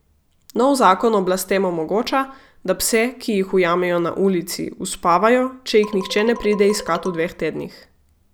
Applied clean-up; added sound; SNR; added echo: none; Marimba, xylophone; 16 dB; none.